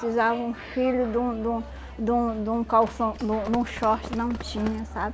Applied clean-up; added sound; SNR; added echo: none; Run; 15 dB; none.